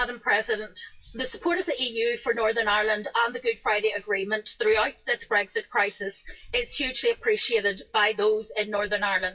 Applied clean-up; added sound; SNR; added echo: classical method WPE with log-MMSE.